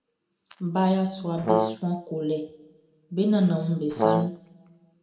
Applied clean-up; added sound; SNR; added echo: none; Brass instrument; -2 dB; reverberation time 0.8 s.